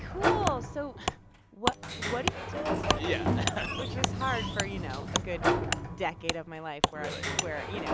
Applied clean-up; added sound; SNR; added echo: none; Wood + Sliding door; -5 dB; none.